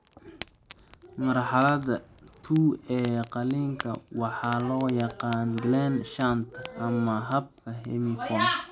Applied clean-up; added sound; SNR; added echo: none; Fire; 19 dB; none.